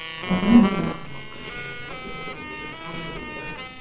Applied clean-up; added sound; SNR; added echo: neural separator model SepFormer WHAMR!.